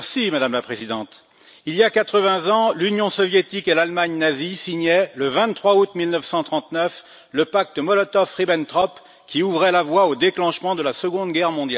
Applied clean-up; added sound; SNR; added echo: none; none; none; none.